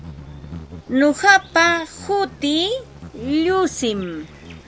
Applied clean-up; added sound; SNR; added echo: none; Insect; 18 dB; none.